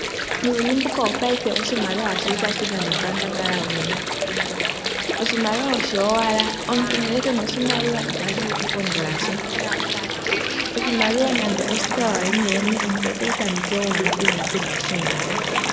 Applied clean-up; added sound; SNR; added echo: none; Water; 0 dB; none.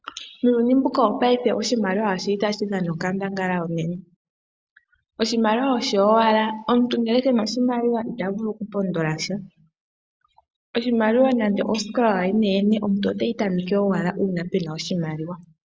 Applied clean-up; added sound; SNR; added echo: none; none; none; none.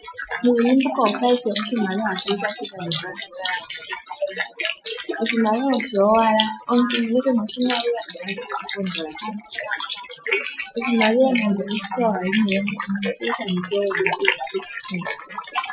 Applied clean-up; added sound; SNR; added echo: classical method Wiener filter.